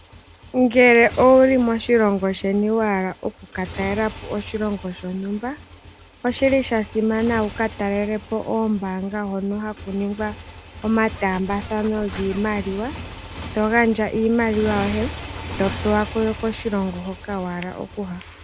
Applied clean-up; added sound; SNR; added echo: none; Scratching (performance technique) + Motorcycle; 14 dB; none.